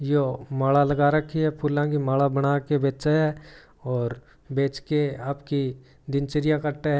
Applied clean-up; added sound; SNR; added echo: none; none; none; none.